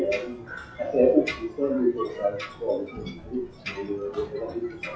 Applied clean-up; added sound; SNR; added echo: classical method WPE with log-MMSE.